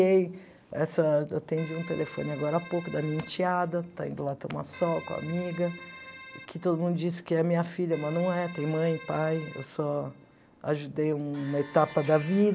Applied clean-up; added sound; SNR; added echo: none; Keyboard (musical); 17 dB; none.